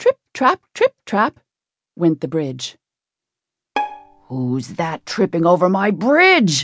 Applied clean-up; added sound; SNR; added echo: none; Bowed string instrument; 12 dB; none.